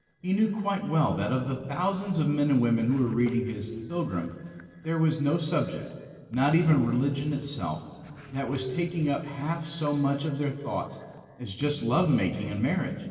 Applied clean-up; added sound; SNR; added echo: neural separator model SepFormer DNS4.